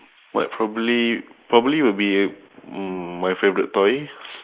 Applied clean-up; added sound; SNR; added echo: neural mask model Resemble Enhance denoiser.